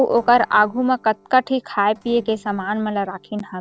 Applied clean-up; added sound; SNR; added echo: neural separator model SepFormer DNS4.